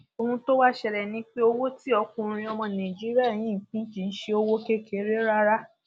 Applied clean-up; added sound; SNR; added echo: none; none; none; none.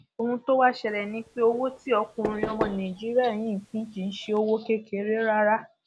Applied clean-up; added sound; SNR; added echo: none; Knock / Wood; 11 dB; none.